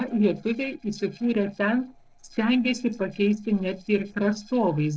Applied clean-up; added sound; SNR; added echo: neural separator model SepFormer DNS4.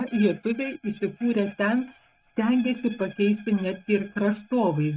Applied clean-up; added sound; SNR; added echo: neural mask model RNNoise.